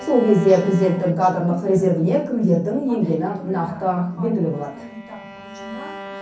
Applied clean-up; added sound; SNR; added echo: none; Bowed string instrument; 19 dB; reverberation time 0.6 s.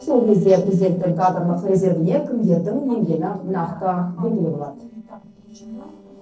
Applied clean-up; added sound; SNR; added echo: neural separator model SepFormer DNS4.